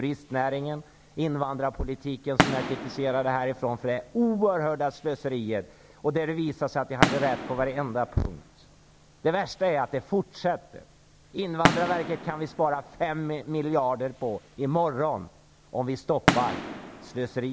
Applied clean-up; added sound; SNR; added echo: none; Fireworks; 5 dB; none.